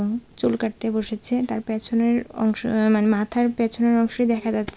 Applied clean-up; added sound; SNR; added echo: none; none; none; none.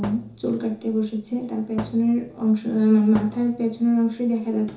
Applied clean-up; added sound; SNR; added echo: none; Thump, thud; 17 dB; reverberation time 0.7 s.